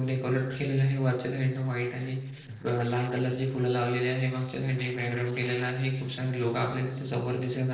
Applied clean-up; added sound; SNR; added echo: neural separator model SepFormer DNS4.